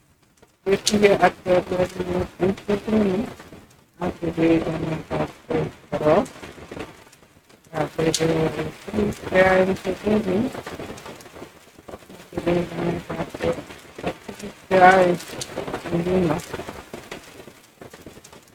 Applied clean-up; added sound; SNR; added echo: neural mask model RNNoise.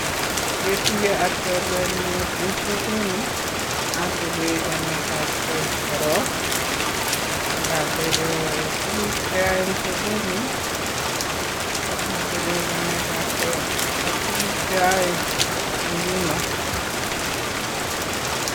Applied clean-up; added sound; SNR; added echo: none; Rain; -5 dB; none.